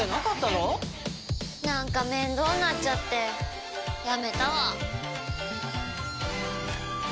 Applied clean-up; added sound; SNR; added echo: none; none; none; none.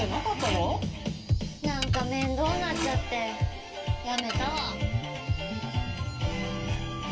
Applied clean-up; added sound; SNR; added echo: none; Dishes, pots, and pans / Glass; 12 dB; reverberation time 0.2 s.